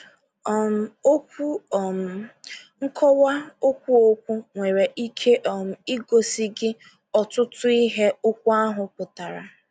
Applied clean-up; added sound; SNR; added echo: none; none; none; none.